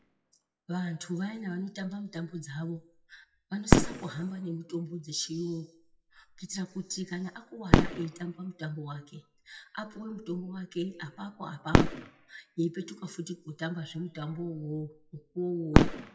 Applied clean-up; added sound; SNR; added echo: classical method WPE with log-MMSE.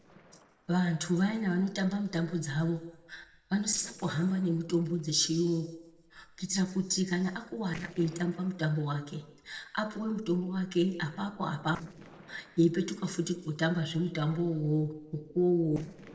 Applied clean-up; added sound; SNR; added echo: neural separator model SepFormer DNS4.